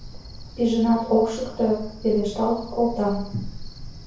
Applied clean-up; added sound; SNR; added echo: none; Cricket; 13 dB; reverberation time 0.6 s.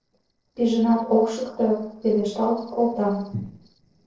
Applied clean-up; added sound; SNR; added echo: neural separator model SepFormer DNS4.